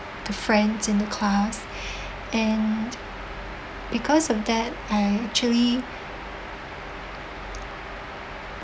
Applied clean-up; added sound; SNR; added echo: none; none; none; none.